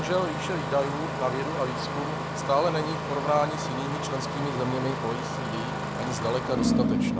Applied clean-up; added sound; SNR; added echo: none; Engine starting; 0 dB; none.